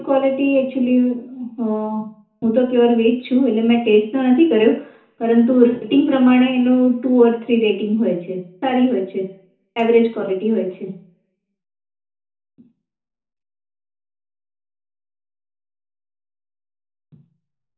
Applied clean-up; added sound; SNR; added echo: none; none; none; reverberation time 0.6 s.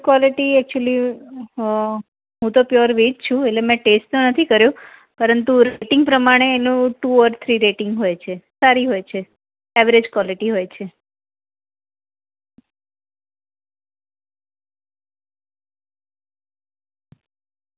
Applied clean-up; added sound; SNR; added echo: none; none; none; none.